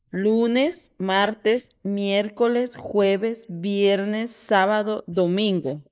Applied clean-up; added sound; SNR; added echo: neural mask model Resemble Enhance denoiser.